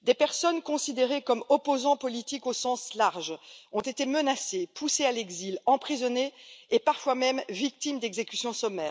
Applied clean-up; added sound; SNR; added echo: none; none; none; none.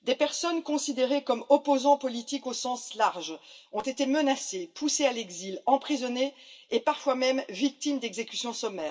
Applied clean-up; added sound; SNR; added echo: none; none; none; reverberation time 0.1 s.